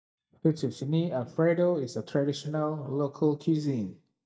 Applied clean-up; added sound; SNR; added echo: neural mask model DeepFilterNet 3.